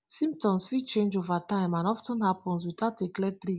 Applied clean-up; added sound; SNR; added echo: none; none; none; none.